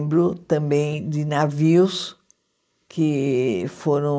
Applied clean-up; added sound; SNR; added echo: neural mask model Resemble Enhance denoiser.